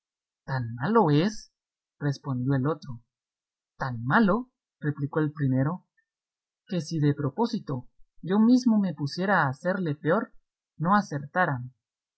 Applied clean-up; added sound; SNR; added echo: none; none; none; none.